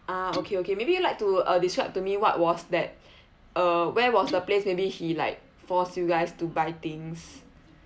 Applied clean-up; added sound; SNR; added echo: none; Guitar; 17 dB; none.